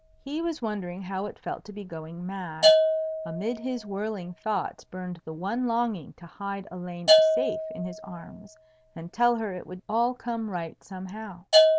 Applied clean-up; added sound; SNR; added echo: none; Bell / Percussion; -3 dB; none.